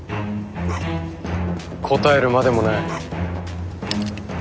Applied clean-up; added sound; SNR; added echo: none; Bark; 16 dB; none.